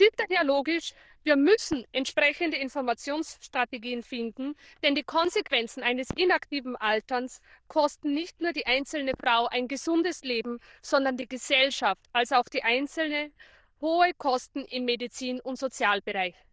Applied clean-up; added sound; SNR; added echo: neural diffusion model UNIVERSE++.